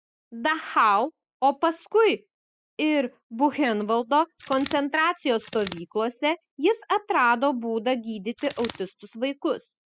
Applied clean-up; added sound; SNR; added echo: classical method spectral subtraction.